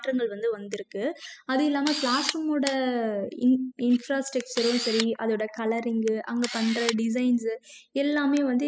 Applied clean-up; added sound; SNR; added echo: classical method spectral subtraction.